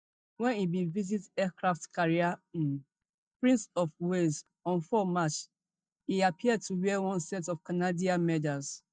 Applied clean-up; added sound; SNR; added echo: neural mask model DeepFilterNet 3.